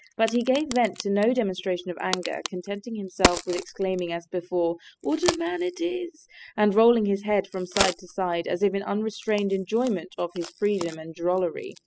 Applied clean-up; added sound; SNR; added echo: classical method spectral subtraction.